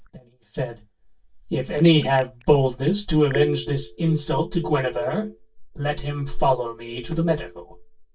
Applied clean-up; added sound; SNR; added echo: neural mask model DeepFilterNet 3.